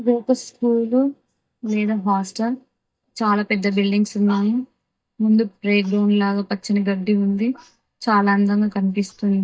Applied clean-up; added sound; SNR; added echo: neural mask model DeepFilterNet 3.